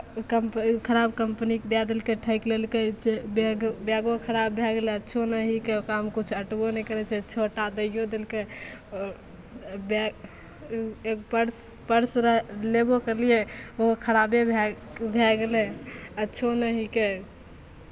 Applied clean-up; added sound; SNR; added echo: none; none; none; none.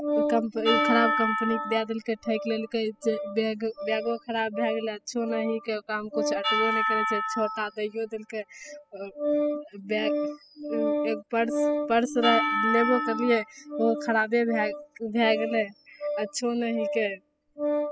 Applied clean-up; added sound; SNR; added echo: classical method spectral subtraction.